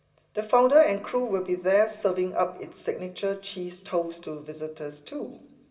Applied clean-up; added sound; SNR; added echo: none; none; none; reverberation time 1.8 s.